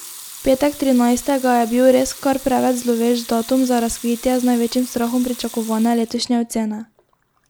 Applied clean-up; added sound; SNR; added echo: none; Sink (filling or washing) / Water tap, faucet / Liquid; 18 dB; none.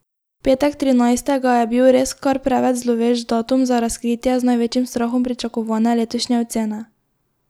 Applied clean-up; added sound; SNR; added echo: none; none; none; none.